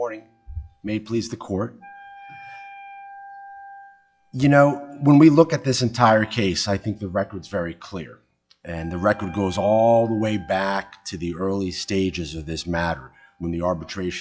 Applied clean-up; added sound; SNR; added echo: classical method log-MMSE.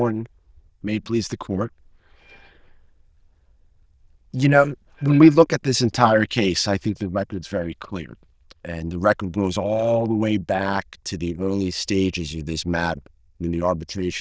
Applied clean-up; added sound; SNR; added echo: neural diffusion model UNIVERSE++.